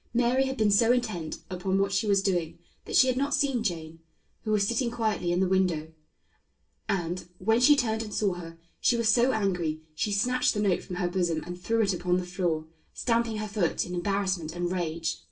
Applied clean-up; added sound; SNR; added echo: none; none; none; reverberation time 0.2 s.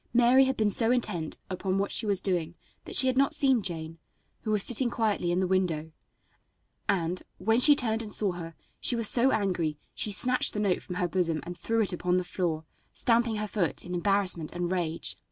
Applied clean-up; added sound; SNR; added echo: none; none; none; none.